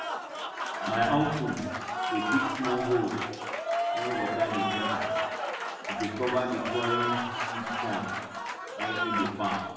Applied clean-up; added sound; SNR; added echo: none; Applause; 0 dB; reverberation time 0.9 s.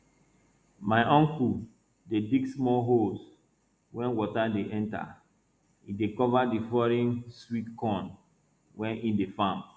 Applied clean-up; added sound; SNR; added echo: none; none; none; none.